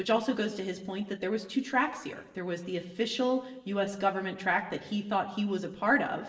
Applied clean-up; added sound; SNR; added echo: none; none; none; reverberation time 1.0 s.